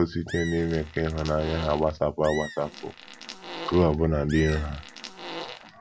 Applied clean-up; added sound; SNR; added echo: none; Fart + Animal; 13 dB; none.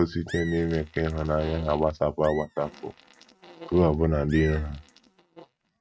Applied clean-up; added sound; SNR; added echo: neural mask model RNNoise.